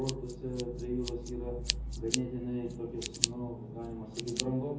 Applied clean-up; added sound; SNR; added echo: none; Scissors; 4 dB; reverberation time 0.7 s.